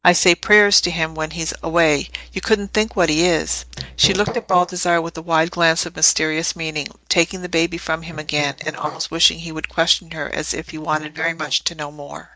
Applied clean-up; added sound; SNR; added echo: neural mask model DeepFilterNet 3.